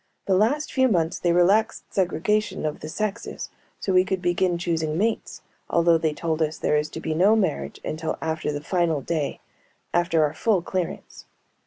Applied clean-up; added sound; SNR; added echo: none; none; none; none.